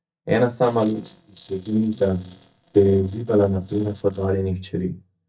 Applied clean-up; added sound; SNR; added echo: neural mask model DeepFilterNet 3.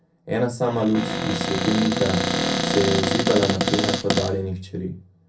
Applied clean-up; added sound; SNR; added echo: none; Cupboard open or close; -1 dB; reverberation time 0.3 s.